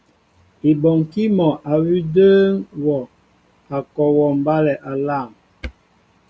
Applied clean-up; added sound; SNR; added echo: none; none; none; none.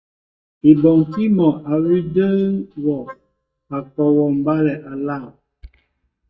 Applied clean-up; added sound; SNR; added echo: neural mask model DeepFilterNet 3.